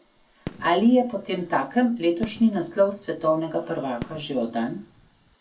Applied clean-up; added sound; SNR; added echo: none; Fireworks; 19 dB; none.